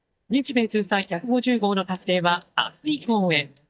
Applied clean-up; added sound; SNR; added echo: neural mask model DeepFilterNet 3.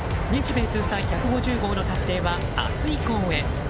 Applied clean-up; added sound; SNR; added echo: none; Fire; 0 dB; none.